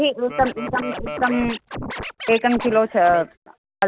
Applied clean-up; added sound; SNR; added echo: none; Scratching (performance technique); 10 dB; none.